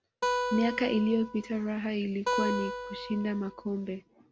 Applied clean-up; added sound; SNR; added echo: none; Acoustic guitar; 4 dB; none.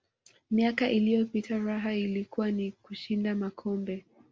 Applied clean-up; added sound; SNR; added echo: none; none; none; none.